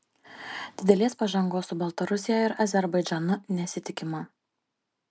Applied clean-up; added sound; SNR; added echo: none; none; none; none.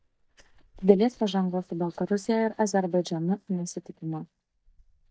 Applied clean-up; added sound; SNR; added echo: neural mask model DeepFilterNet 3.